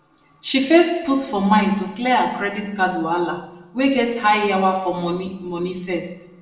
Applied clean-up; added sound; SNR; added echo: none; none; none; reverberation time 0.7 s.